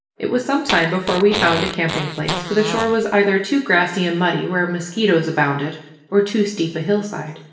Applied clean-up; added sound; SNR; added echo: none; Fart; 7 dB; reverberation time 0.8 s.